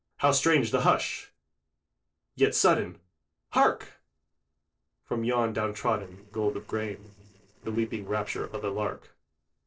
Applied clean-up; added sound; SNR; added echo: neural separator model SepFormer DNS4.